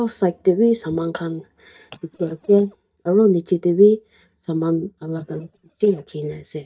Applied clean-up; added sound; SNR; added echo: neural mask model DeepFilterNet 3.